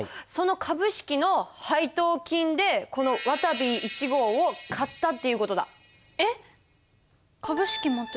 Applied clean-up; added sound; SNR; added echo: none; none; none; none.